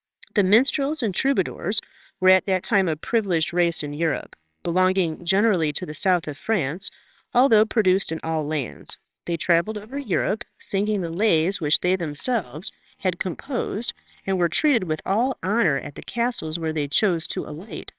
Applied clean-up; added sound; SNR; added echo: neural separator model SepFormer WHAMR!.